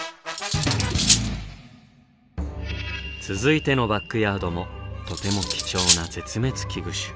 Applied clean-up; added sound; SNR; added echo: none; Cutlery, silverware; -1 dB; none.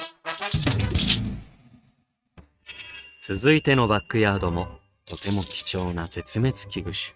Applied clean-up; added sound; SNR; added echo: neural mask model RNNoise.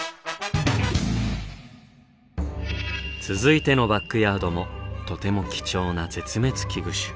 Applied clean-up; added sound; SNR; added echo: none; none; none; none.